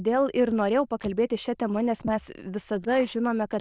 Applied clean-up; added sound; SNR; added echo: neural diffusion model UNIVERSE++.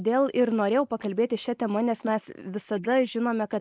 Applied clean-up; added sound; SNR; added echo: neural mask model Resemble Enhance denoiser.